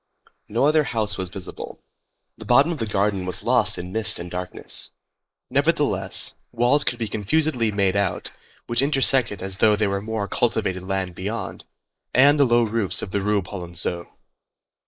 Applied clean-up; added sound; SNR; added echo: neural mask model Resemble Enhance denoiser.